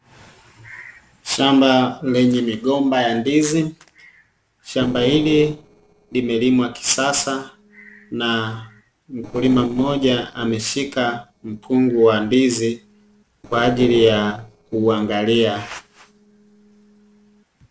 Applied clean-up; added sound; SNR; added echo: neural separator model SepFormer DNS4.